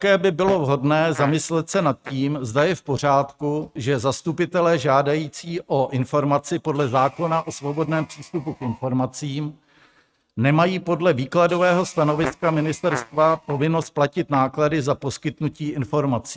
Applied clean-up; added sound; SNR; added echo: neural mask model RNNoise.